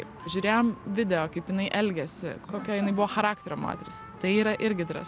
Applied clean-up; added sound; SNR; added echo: none; none; none; none.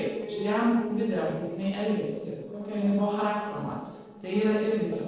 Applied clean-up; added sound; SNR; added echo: neural separator model SepFormer DNS4.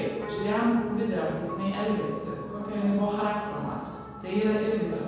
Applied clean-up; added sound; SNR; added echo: none; Piano; 11 dB; reverberation time 1.2 s.